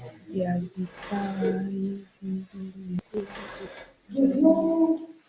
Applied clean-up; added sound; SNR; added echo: none; Dishes, pots, and pans; 19 dB; none.